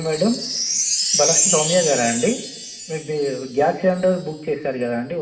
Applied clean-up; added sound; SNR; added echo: none; Wind chime; 2 dB; reverberation time 0.7 s.